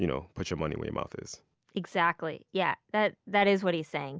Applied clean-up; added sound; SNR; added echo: none; none; none; none.